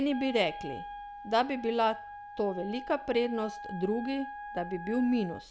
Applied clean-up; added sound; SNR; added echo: none; Wind instrument, woodwind instrument; 11 dB; none.